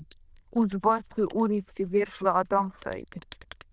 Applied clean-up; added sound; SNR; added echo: neural diffusion model UNIVERSE++.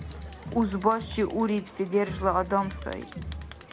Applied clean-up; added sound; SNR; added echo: none; Crowd; 11 dB; none.